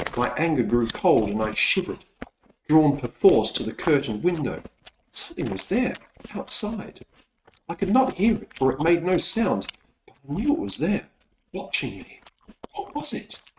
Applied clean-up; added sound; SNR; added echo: neural mask model RNNoise.